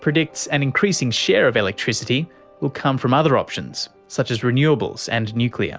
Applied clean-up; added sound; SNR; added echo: none; none; none; none.